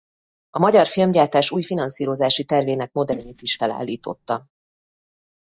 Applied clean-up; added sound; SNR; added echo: neural mask model DeepFilterNet 3.